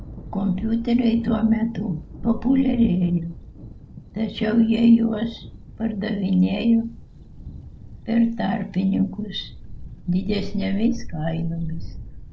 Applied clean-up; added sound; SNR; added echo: none; Thunder; 12 dB; none.